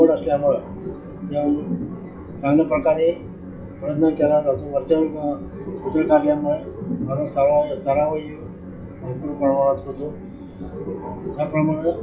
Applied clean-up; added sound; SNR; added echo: classical method WPE with log-MMSE.